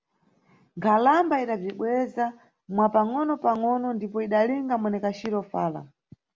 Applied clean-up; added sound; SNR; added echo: none; none; none; none.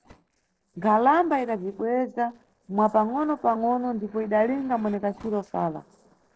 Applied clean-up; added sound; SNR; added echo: neural separator model SepFormer DNS4.